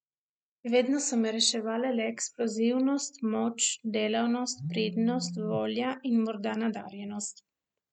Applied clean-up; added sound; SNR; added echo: neural mask model RNNoise.